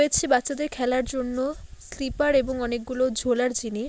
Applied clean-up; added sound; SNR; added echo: none; none; none; none.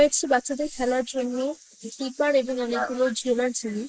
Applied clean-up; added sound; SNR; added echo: neural mask model Resemble Enhance denoiser.